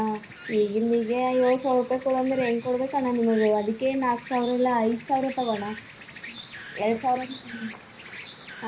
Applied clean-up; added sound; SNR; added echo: none; Insect; 14 dB; reverberation time 0.4 s.